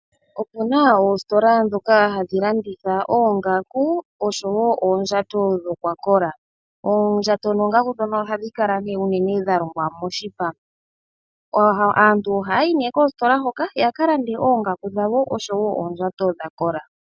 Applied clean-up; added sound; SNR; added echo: none; none; none; none.